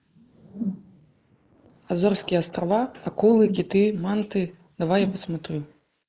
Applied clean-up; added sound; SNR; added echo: neural mask model Resemble Enhance denoiser.